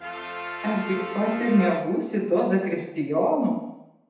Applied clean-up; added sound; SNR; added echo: none; Brass instrument; 12 dB; reverberation time 0.8 s.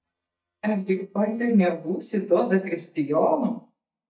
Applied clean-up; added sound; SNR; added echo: neural mask model DeepFilterNet 3.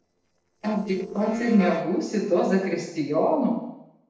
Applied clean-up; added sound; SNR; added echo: neural separator model SepFormer DNS4.